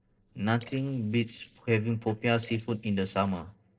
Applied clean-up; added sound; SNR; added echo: neural separator model SepFormer DNS4.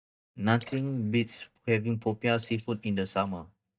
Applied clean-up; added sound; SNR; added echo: neural mask model DeepFilterNet 3.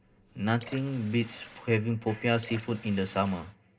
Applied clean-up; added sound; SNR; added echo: none; Water tap, faucet / Water; 20 dB; reverberation time 0.2 s.